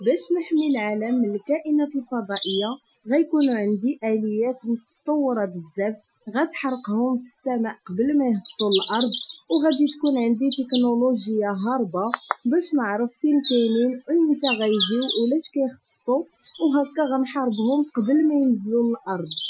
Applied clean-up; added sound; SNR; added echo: classical method Wiener filter.